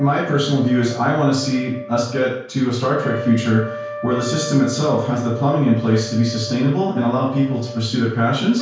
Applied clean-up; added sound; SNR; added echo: none; Trumpet; 13 dB; reverberation time 0.5 s.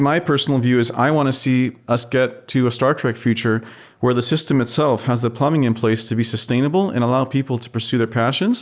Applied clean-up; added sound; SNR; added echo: none; none; none; none.